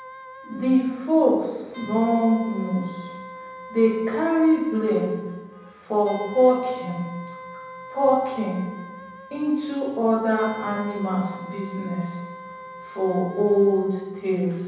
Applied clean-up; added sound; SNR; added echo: none; Wind instrument, woodwind instrument; 17 dB; reverberation time 1.1 s.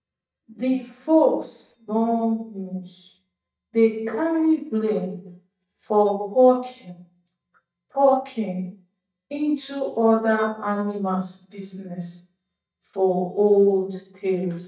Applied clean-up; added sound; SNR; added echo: neural mask model DeepFilterNet 3.